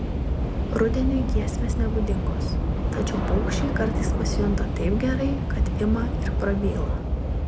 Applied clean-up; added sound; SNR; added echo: none; Subway, metro, underground / Train; -5 dB; none.